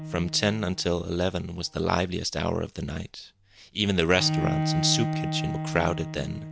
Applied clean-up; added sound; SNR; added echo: none; Bowed string instrument; 5 dB; none.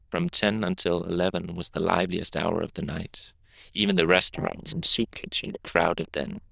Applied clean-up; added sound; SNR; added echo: neural diffusion model UNIVERSE++.